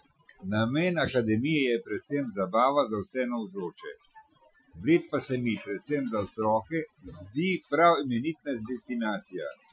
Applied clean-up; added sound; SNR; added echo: classical method Wiener filter.